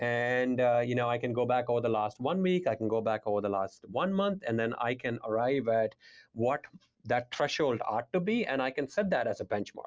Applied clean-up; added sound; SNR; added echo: none; none; none; none.